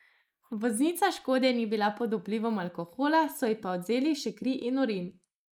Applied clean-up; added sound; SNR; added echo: neural mask model Resemble Enhance denoiser.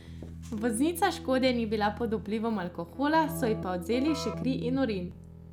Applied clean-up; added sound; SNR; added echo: none; Keyboard (musical); 10 dB; none.